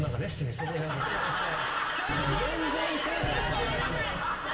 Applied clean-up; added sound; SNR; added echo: none; Engine starting / Car; 17 dB; reverberation time 2.8 s.